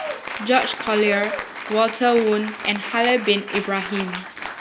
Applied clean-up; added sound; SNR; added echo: none; Applause / Cheering; 9 dB; none.